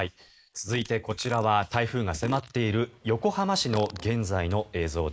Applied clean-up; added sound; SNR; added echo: neural mask model Resemble Enhance denoiser.